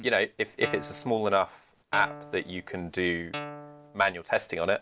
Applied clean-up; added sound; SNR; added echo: none; Guitar; 12 dB; none.